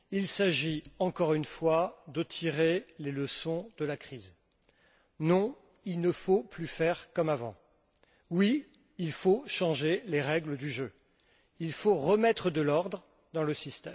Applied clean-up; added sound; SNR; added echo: none; none; none; none.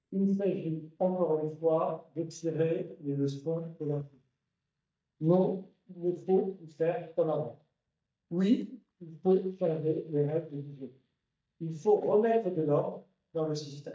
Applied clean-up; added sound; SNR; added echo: neural mask model DeepFilterNet 3.